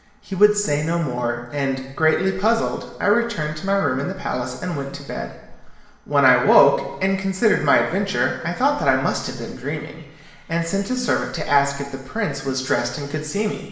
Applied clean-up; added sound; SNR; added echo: none; none; none; reverberation time 1.0 s.